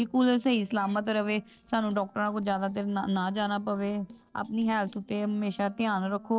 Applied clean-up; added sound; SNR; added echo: neural separator model SepFormer DNS4.